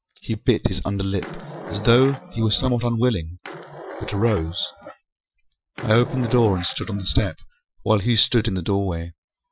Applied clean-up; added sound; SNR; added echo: classical method Wiener filter.